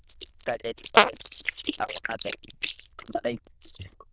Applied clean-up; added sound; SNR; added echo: neural diffusion model UNIVERSE++.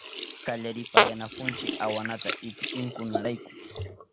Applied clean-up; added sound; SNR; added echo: none; Fart + Sink (filling or washing); -5 dB; none.